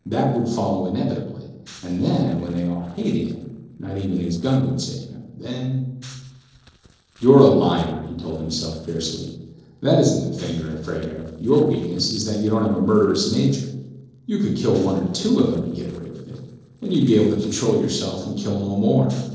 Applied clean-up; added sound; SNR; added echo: neural separator model SepFormer DNS4.